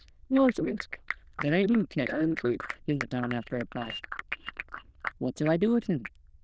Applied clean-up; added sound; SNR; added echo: neural diffusion model UNIVERSE++.